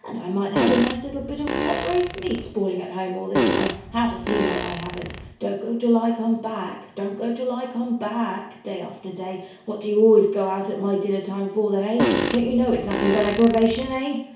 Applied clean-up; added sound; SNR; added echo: none; Fart; 3 dB; reverberation time 0.6 s.